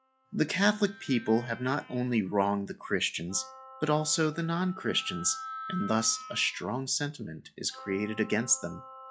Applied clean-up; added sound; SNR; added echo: classical method log-MMSE.